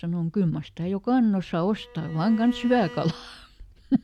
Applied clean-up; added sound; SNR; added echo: none; Bowed string instrument; 19 dB; none.